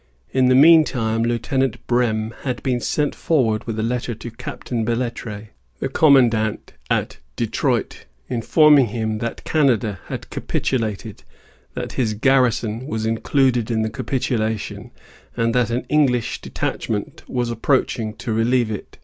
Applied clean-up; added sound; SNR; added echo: none; none; none; none.